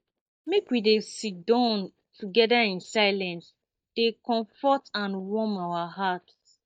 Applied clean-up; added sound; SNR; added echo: neural mask model DeepFilterNet 3.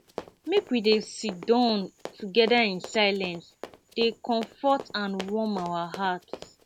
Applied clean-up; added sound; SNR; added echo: none; Run; 16 dB; none.